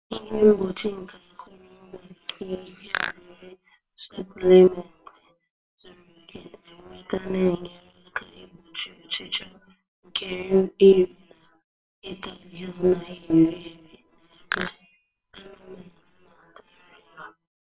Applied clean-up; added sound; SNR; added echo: neural separator model SepFormer WHAM!.